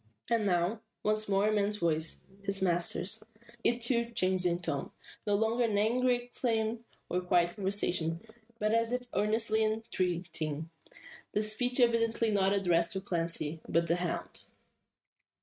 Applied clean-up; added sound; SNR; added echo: neural mask model RNNoise.